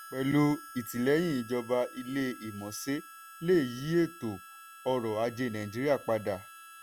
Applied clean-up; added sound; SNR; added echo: none; Harmonica; 18 dB; none.